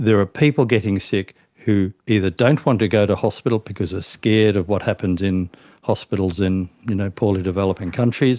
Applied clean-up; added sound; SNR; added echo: none; none; none; none.